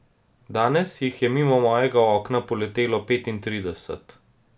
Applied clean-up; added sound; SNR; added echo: none; none; none; none.